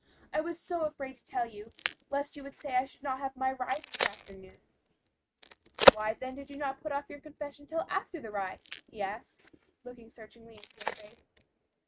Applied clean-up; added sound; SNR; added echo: neural mask model RNNoise.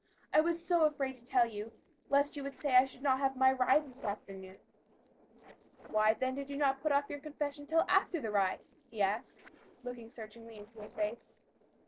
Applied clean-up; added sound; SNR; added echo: neural separator model SepFormer DNS4.